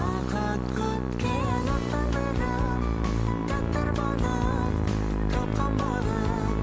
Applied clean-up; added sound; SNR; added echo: none; Musical instrument; -1 dB; none.